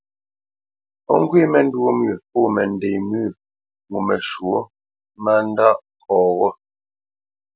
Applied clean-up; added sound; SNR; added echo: none; none; none; none.